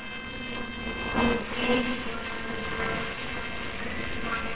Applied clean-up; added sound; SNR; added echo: neural separator model SepFormer WHAMR!.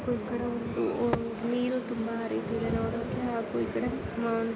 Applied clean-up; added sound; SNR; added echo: none; none; none; none.